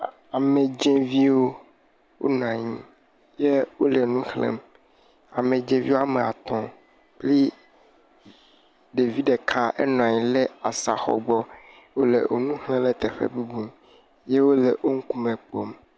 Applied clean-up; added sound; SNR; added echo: none; none; none; none.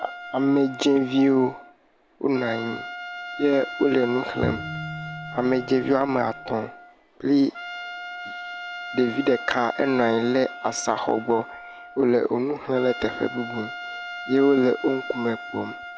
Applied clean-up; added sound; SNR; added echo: none; Trumpet + Bowed string instrument; 12 dB; none.